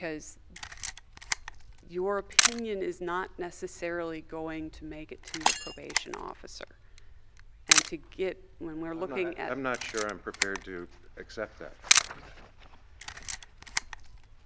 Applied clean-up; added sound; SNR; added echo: none; Shatter + Camera; -4 dB; none.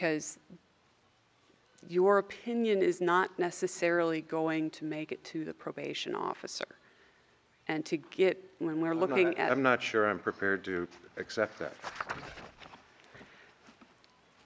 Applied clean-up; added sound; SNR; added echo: none; none; none; none.